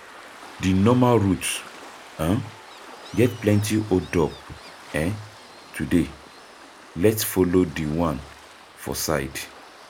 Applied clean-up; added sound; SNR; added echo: none; Waves, surf; 19 dB; none.